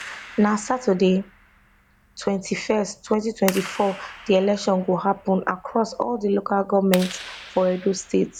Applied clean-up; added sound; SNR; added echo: none; Clapping; 17 dB; none.